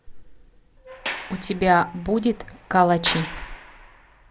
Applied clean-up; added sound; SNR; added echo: none; Sliding door; 13 dB; none.